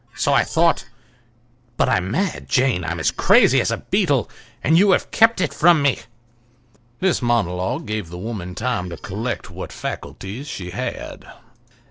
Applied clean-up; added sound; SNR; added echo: neural separator model SepFormer DNS4.